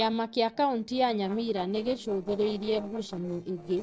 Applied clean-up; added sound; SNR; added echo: neural separator model SepFormer DNS4.